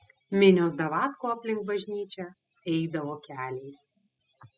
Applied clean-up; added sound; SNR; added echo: classical method spectral subtraction.